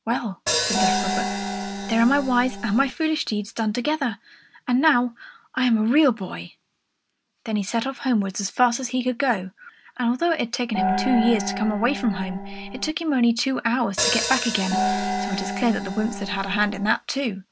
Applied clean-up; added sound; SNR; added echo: none; Gong + Hi-hat; 3 dB; none.